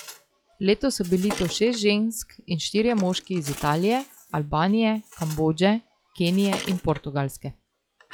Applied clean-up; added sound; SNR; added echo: classical method log-MMSE.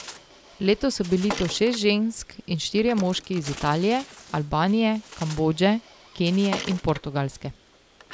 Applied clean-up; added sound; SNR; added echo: none; Bird; 15 dB; none.